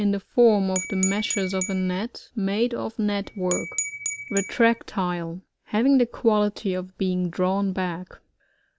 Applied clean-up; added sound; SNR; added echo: none; Glass / Bell; 7 dB; none.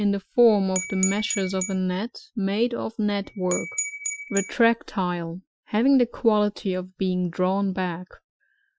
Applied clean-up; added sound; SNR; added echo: classical method Wiener filter.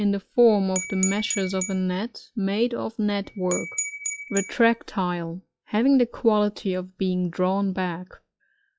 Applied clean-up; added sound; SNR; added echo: classical method log-MMSE.